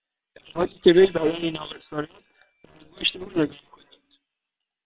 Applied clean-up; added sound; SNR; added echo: neural separator model SepFormer WHAM!.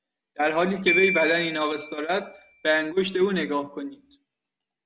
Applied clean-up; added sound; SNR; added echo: none; Glockenspiel; 6 dB; none.